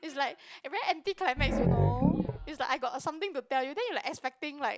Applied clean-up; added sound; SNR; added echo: none; Growling; -2 dB; none.